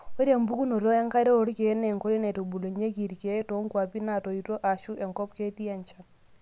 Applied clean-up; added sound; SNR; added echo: none; none; none; none.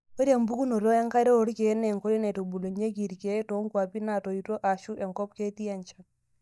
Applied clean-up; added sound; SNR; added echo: neural mask model DeepFilterNet 3.